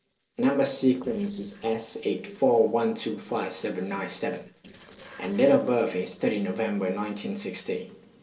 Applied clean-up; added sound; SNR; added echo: neural separator model SepFormer DNS4.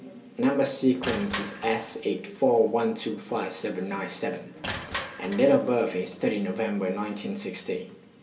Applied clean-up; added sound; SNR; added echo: none; Crushing; 13 dB; reverberation time 1.8 s.